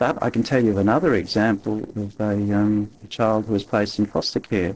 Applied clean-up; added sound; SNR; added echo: neural separator model SepFormer DNS4.